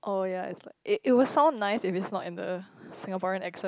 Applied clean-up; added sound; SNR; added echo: none; none; none; none.